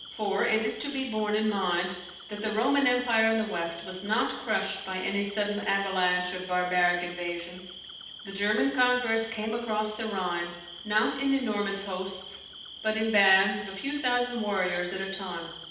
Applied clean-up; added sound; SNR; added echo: none; Cricket; 15 dB; reverberation time 0.8 s.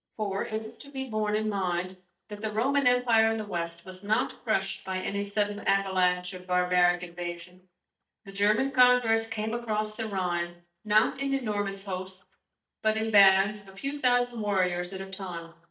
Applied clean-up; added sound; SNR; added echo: neural mask model DeepFilterNet 3.